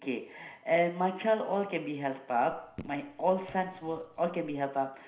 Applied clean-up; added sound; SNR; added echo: none; Raindrop / Drip; 20 dB; reverberation time 0.5 s.